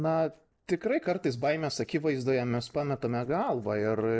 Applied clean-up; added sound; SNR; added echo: neural separator model SepFormer DNS4.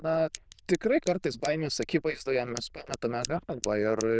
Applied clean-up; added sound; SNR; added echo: neural diffusion model UNIVERSE++.